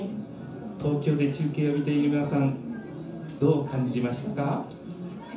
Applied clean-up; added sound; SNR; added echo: none; none; none; reverberation time 0.9 s.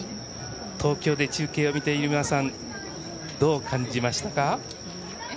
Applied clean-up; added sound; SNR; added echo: none; none; none; none.